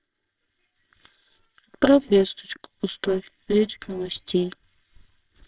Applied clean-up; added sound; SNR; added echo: neural separator model SepFormer WHAMR!.